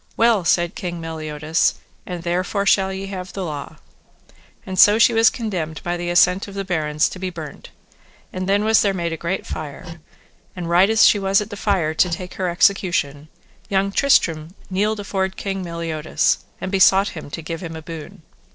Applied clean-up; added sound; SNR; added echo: neural separator model SepFormer DNS4.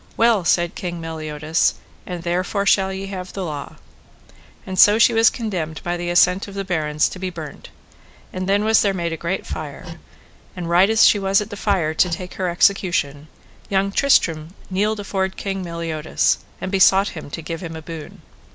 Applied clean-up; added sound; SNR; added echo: none; Hammer; 10 dB; none.